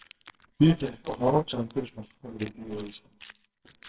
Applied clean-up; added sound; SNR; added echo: neural separator model SepFormer WHAMR!.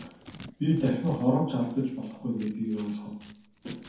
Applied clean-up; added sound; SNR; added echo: none; Scissors; 20 dB; reverberation time 0.7 s.